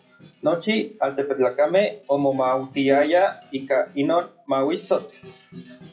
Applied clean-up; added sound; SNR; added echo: classical method WPE with log-MMSE.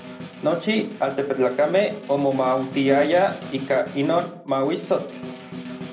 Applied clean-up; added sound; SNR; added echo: none; Snare drum; 14 dB; reverberation time 0.5 s.